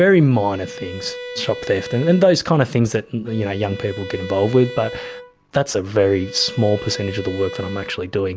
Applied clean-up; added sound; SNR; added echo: none; Bowed string instrument; 14 dB; none.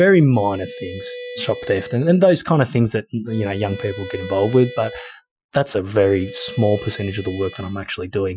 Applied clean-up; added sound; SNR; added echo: classical method Wiener filter.